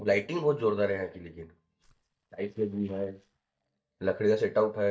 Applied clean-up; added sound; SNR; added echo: neural mask model DeepFilterNet 3.